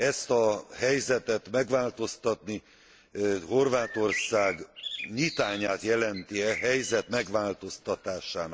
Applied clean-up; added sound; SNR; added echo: none; Bird; 10 dB; none.